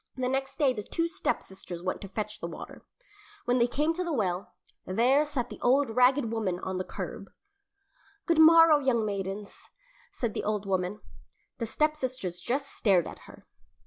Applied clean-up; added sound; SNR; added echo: none; none; none; none.